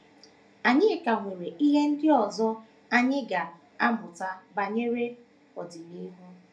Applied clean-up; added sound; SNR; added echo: none; none; none; reverberation time 0.3 s.